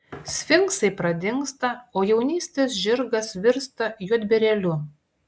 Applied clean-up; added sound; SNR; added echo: none; none; none; none.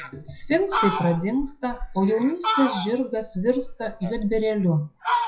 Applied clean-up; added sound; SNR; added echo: classical method WPE with log-MMSE.